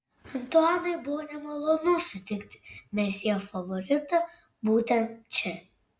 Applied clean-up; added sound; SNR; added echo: none; none; none; none.